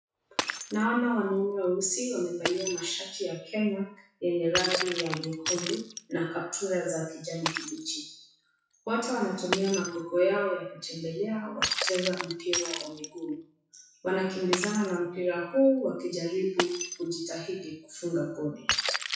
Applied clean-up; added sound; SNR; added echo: classical method WPE with log-MMSE.